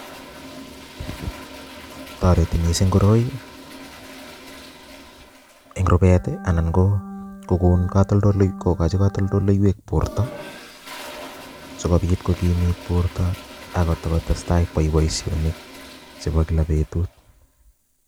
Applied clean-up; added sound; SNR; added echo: none; Organ + Toilet flush; 17 dB; none.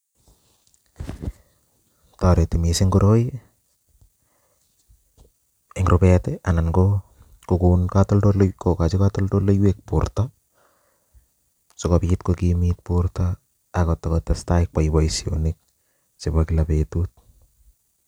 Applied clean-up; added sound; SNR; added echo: none; none; none; none.